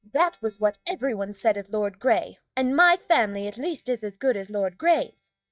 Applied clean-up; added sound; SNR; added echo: neural mask model DeepFilterNet 3.